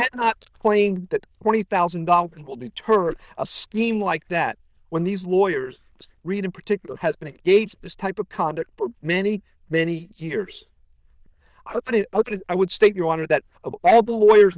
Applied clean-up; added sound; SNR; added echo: neural diffusion model UNIVERSE++.